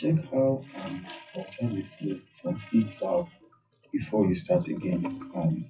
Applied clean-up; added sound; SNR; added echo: classical method WPE with log-MMSE.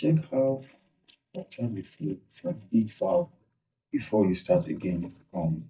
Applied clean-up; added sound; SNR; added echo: neural mask model DeepFilterNet 3.